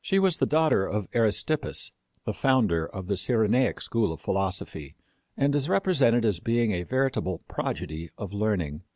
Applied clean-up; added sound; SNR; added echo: none; none; none; none.